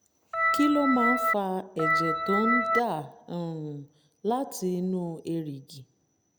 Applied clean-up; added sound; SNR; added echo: none; Organ; -4 dB; none.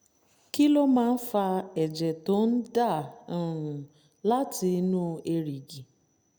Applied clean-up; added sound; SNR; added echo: none; none; none; none.